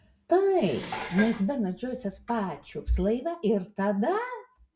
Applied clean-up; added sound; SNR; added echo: none; Dishes, pots, and pans; 12 dB; none.